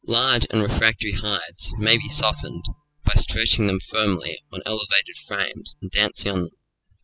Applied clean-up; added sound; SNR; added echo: classical method spectral subtraction.